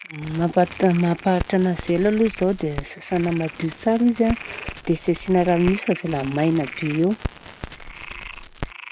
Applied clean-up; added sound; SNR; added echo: none; Frog + Crackle; 13 dB; none.